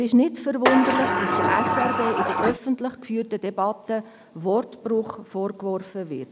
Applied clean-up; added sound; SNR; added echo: none; Sliding door; -1 dB; none.